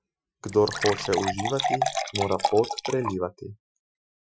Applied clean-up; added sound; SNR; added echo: classical method Wiener filter.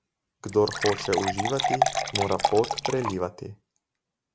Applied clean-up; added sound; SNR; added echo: none; Fill (with liquid) / Water; 0 dB; none.